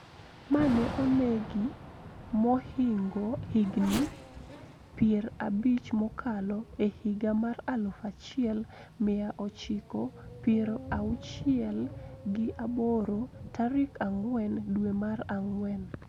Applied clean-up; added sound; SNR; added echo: none; Race car, auto racing / Accelerating, revving, vroom + Thunder / Rain; 13 dB; none.